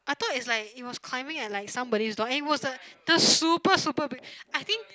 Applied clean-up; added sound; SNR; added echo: none; none; none; none.